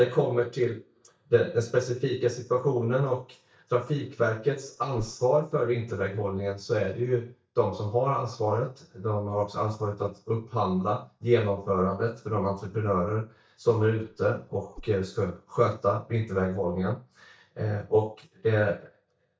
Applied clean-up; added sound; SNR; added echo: neural mask model DeepFilterNet 3.